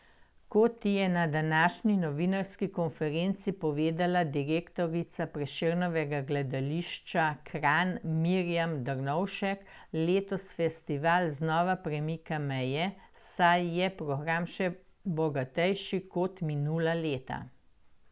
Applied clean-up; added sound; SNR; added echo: none; none; none; none.